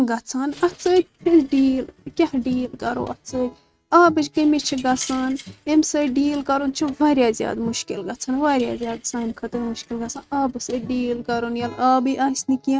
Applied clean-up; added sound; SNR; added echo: neural mask model RNNoise.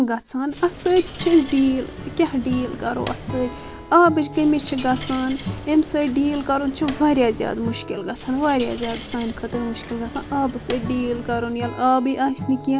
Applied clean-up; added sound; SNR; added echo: none; Acoustic guitar / Strum + Coin (dropping); 12 dB; none.